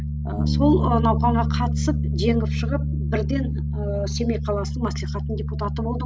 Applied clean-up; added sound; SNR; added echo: none; Bass guitar; -2 dB; none.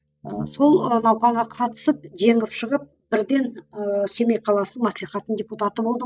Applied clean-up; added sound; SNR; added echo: neural mask model DeepFilterNet 3.